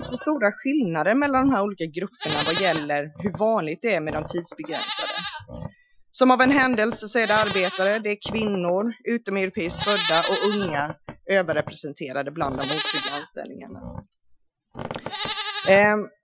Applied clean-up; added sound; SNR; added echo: classical method Wiener filter.